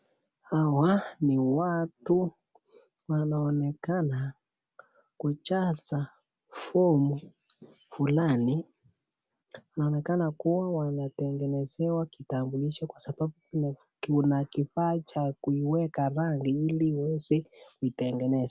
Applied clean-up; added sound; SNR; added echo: none; none; none; none.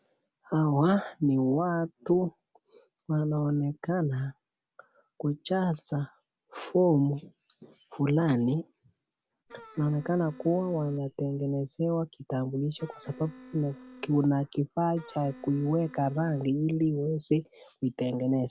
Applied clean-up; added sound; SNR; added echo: none; Wind instrument, woodwind instrument; 20 dB; none.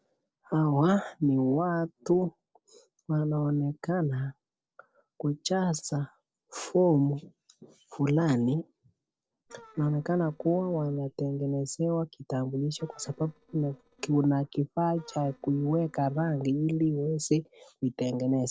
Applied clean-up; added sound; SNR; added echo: neural separator model SepFormer DNS4.